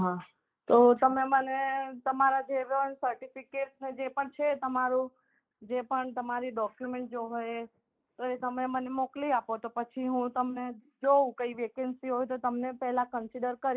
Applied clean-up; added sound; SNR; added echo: neural mask model Resemble Enhance denoiser.